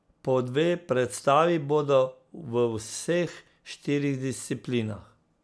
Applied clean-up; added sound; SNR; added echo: none; none; none; none.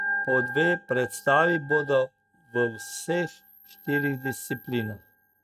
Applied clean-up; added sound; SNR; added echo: neural mask model RNNoise.